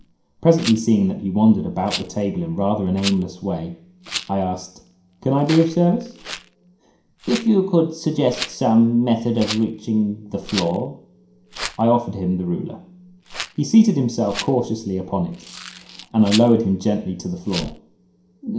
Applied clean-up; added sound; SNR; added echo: none; Rattle; 15 dB; reverberation time 0.5 s.